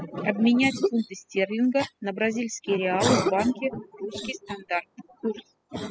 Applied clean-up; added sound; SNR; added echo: classical method spectral subtraction.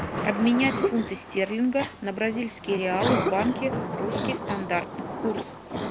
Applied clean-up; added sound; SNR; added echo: none; Cough + Thunder / Rain; 3 dB; none.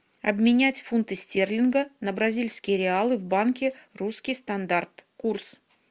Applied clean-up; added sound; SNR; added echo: none; none; none; none.